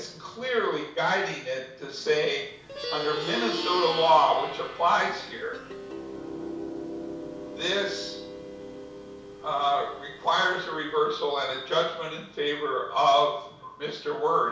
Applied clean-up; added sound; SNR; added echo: none; Plucked string instrument; 11 dB; reverberation time 0.6 s.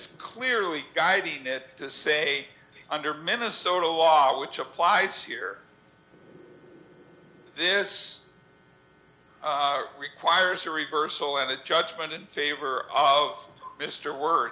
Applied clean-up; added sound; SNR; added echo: none; none; none; none.